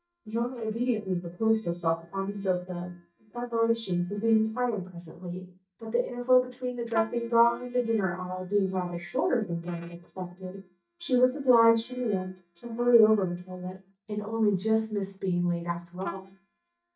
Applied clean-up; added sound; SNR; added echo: neural mask model DeepFilterNet 3.